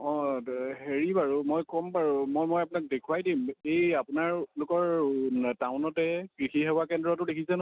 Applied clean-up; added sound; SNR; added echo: none; none; none; none.